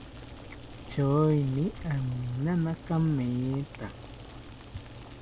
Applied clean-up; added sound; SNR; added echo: none; Boiling; 14 dB; none.